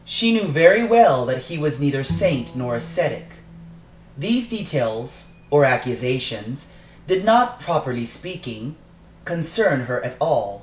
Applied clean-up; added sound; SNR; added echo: none; Bowed string instrument; 13 dB; none.